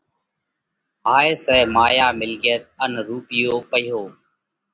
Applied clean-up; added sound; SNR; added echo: none; Thump, thud; 19 dB; none.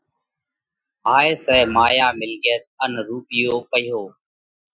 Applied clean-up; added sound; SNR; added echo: classical method Wiener filter.